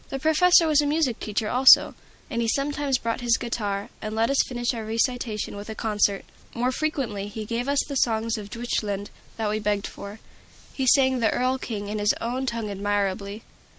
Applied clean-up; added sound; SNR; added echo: none; none; none; none.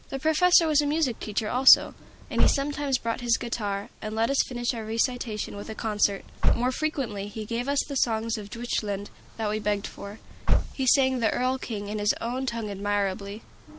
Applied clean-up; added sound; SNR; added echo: none; Slam / Car; 3 dB; none.